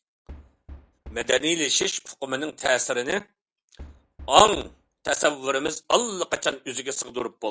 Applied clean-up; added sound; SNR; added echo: none; Knock; 19 dB; none.